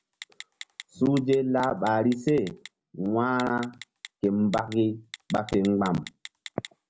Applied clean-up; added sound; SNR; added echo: none; Telephone; 20 dB; none.